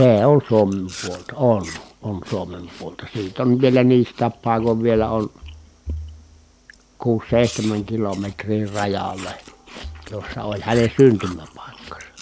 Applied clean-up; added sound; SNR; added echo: none; Chewing, mastication; 20 dB; none.